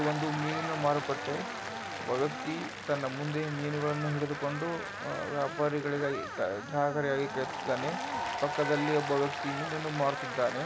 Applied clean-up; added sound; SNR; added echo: none; Screech + Applause; 5 dB; none.